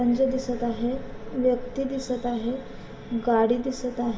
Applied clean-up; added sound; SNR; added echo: none; Telephone; 14 dB; reverberation time 1.6 s.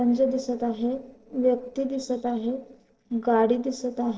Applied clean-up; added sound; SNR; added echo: neural separator model SepFormer DNS4.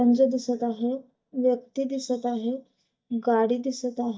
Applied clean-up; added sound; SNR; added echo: neural mask model DeepFilterNet 3.